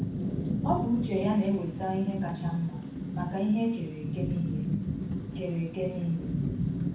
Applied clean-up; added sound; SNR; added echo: none; Rain / Thunderstorm; 1 dB; reverberation time 0.6 s.